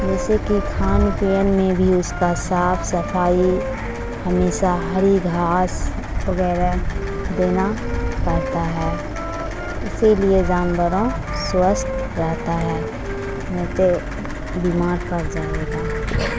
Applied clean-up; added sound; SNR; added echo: none; Wind instrument, woodwind instrument + Animal; 9 dB; none.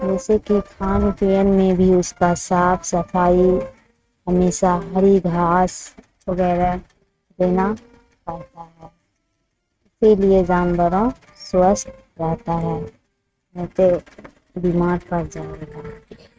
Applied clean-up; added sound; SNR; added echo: neural mask model RNNoise.